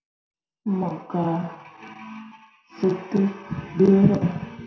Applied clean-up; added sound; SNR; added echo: none; none; none; reverberation time 0.6 s.